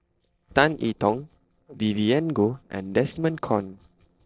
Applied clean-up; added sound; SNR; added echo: neural separator model SepFormer DNS4.